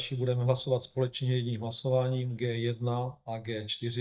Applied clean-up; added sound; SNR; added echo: neural mask model DeepFilterNet 3.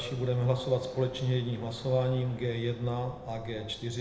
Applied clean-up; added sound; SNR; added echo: none; Traffic noise, roadway noise; 19 dB; reverberation time 0.9 s.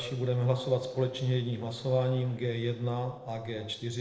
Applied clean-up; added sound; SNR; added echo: neural separator model SepFormer DNS4.